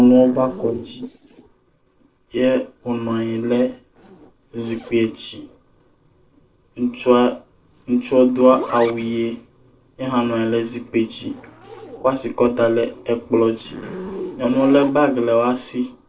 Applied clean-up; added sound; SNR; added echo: neural separator model SepFormer DNS4.